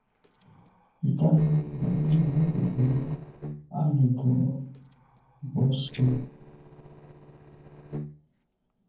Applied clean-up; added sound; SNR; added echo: neural separator model SepFormer DNS4.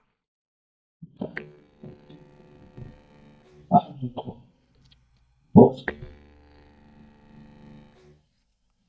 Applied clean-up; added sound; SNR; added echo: neural mask model DeepFilterNet 3.